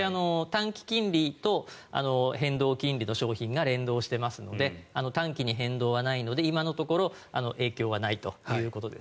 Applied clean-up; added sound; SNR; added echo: none; none; none; none.